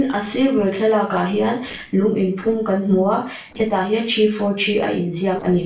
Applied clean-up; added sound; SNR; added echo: neural separator model SepFormer DNS4.